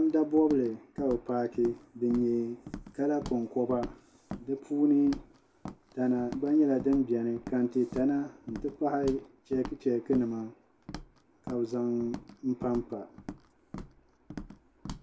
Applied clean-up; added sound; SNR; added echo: none; Walk, footsteps; 15 dB; none.